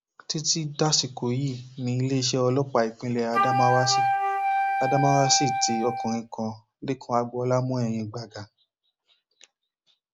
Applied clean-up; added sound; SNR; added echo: none; Wind instrument, woodwind instrument; -1 dB; none.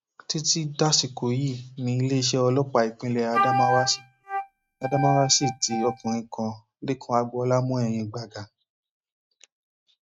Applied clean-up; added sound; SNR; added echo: neural mask model RNNoise.